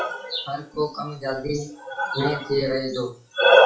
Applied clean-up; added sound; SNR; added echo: classical method WPE with log-MMSE.